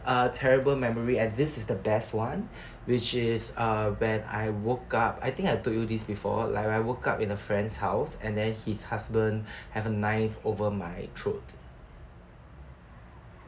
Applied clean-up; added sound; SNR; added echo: none; none; none; none.